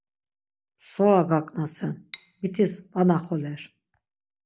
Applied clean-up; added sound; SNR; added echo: none; Cutlery, silverware / Dishes, pots, and pans; 17 dB; none.